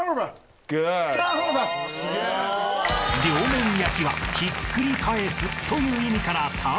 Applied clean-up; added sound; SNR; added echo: none; none; none; none.